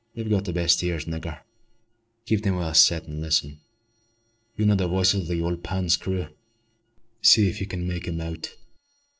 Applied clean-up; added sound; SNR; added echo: neural separator model SepFormer DNS4.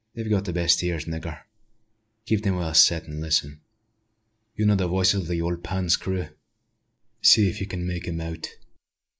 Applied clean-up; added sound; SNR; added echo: neural mask model Resemble Enhance denoiser.